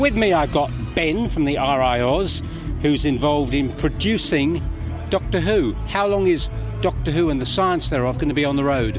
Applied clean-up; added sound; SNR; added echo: none; none; none; none.